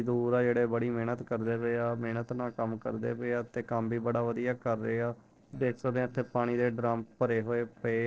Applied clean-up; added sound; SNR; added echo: neural separator model SepFormer DNS4.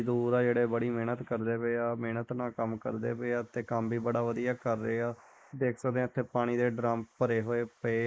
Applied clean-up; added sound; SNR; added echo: neural mask model Resemble Enhance denoiser.